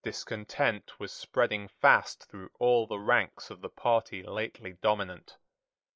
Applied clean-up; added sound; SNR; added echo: neural mask model Resemble Enhance denoiser.